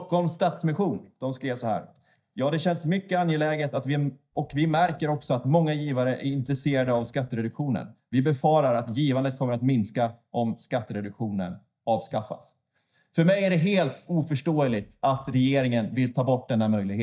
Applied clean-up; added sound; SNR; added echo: neural mask model DeepFilterNet 3.